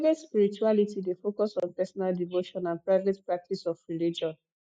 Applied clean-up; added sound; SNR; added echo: none; none; none; none.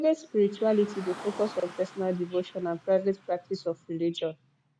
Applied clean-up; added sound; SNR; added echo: none; Car; 19 dB; none.